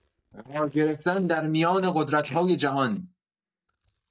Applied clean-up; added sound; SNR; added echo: neural mask model DeepFilterNet 3.